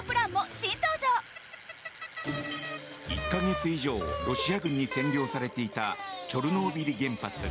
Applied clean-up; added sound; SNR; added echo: none; Bicycle; 9 dB; none.